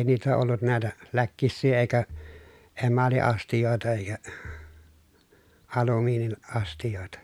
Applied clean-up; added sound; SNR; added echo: none; none; none; none.